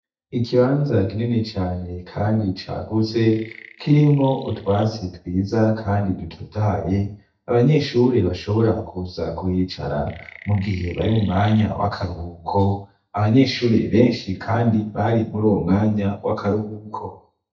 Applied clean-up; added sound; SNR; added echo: neural mask model DeepFilterNet 3.